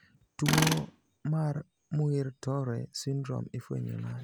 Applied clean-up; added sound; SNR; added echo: none; Tools; 5 dB; none.